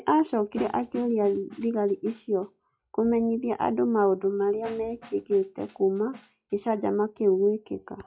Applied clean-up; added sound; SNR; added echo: classical method log-MMSE.